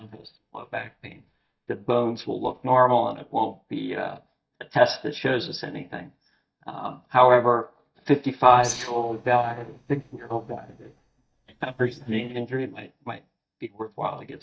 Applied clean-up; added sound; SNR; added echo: neural mask model DeepFilterNet 3.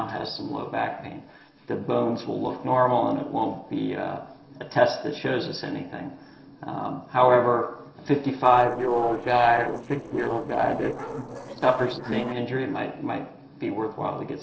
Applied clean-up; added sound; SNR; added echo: neural separator model SepFormer DNS4.